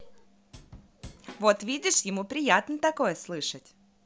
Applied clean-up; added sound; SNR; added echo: none; Drum / Drum kit; 18 dB; none.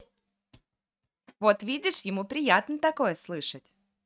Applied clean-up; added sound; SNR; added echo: neural mask model RNNoise.